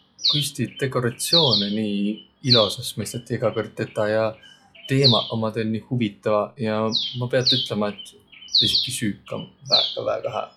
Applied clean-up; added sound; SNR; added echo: classical method log-MMSE.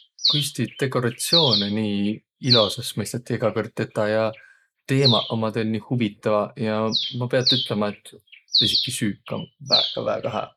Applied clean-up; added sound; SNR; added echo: neural mask model Resemble Enhance denoiser.